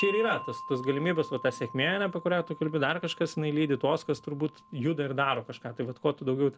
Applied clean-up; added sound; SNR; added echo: none; Wind chime; 15 dB; none.